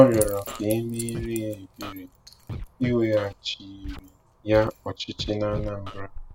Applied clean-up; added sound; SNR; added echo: none; Keys jangling + Scratching (performance technique); 11 dB; none.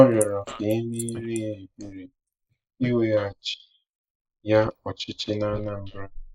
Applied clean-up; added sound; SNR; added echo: neural mask model Resemble Enhance denoiser.